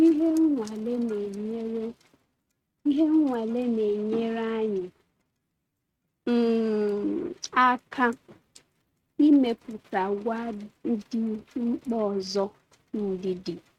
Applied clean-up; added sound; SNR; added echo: neural mask model RNNoise.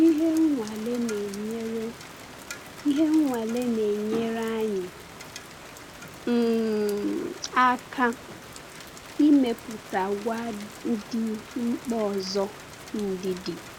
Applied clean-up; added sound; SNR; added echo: none; Rain; 16 dB; none.